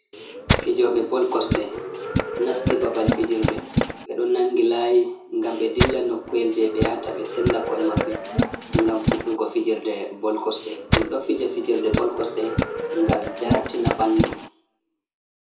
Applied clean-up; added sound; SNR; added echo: none; Tools; 1 dB; reverberation time 0.6 s.